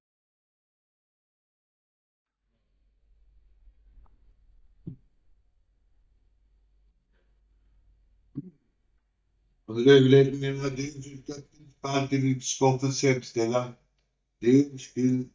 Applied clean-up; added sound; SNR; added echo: neural mask model DeepFilterNet 3.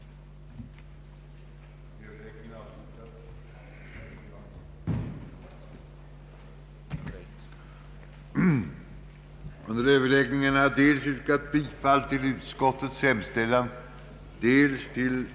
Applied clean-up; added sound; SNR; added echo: none; none; none; none.